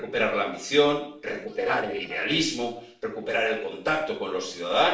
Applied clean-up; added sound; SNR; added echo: neural separator model SepFormer DNS4.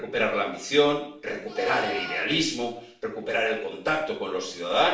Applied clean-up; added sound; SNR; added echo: none; Livestock, farm animals, working animals; 11 dB; reverberation time 0.5 s.